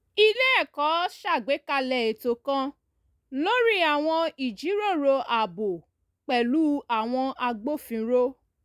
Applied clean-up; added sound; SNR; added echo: none; none; none; none.